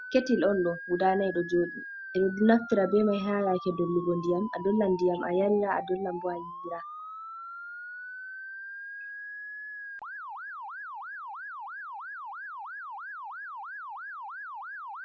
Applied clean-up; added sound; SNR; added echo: none; Motor vehicle (road) / Siren; 10 dB; none.